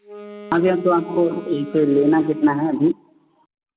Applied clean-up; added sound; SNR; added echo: none; Wind instrument, woodwind instrument; 19 dB; none.